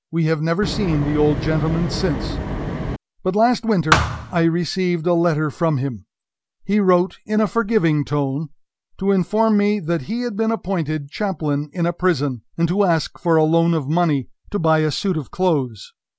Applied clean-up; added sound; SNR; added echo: none; Wind + Thump, thud; 4 dB; none.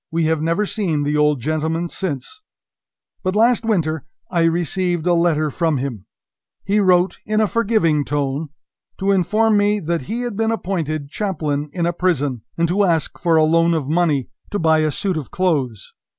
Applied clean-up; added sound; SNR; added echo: none; none; none; none.